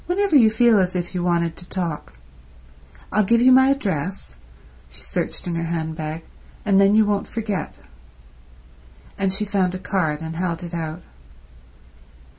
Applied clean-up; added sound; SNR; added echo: none; none; none; none.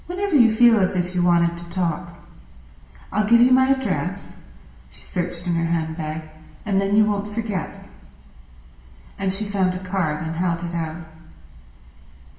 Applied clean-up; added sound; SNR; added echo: none; none; none; reverberation time 1.1 s.